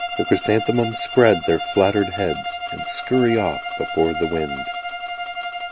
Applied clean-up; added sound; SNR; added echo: none; Bowed string instrument; 7 dB; none.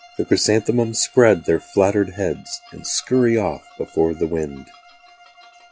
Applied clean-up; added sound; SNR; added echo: classical method log-MMSE.